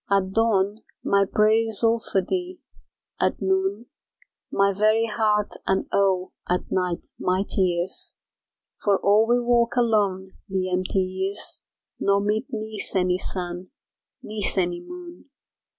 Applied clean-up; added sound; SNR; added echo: none; none; none; none.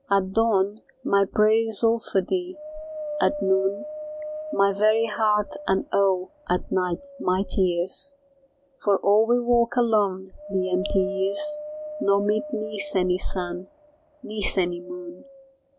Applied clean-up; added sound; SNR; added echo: none; Wind; 13 dB; none.